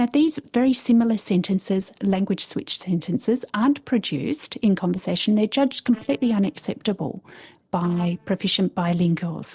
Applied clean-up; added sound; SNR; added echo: neural separator model SepFormer DNS4.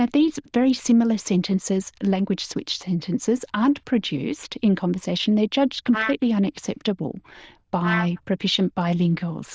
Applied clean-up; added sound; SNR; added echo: neural diffusion model UNIVERSE++.